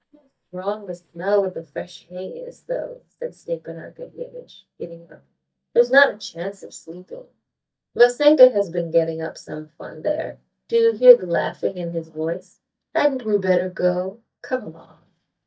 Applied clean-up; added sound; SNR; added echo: neural mask model DeepFilterNet 3.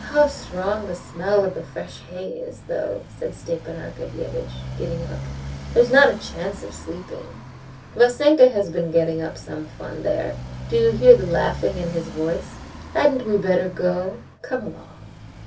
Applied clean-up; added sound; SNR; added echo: none; Motorcycle; 13 dB; reverberation time 0.3 s.